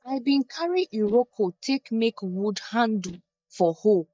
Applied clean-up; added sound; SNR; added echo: neural mask model DeepFilterNet 3.